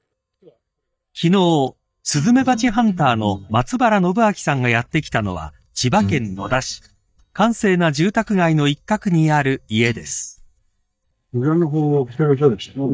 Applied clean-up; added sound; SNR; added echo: neural mask model DeepFilterNet 3.